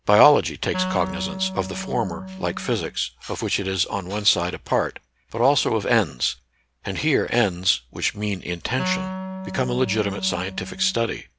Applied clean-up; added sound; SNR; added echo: none; Wind instrument, woodwind instrument; 9 dB; none.